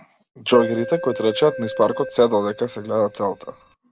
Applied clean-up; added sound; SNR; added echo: none; Keyboard (musical); 10 dB; none.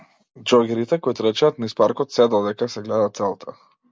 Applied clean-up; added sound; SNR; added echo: none; none; none; none.